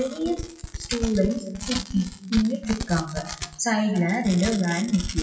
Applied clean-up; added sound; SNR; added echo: classical method WPE with log-MMSE.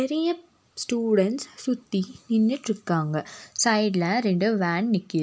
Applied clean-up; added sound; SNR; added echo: none; none; none; none.